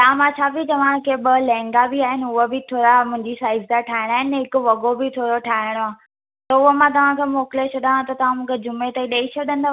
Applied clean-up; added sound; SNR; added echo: none; none; none; none.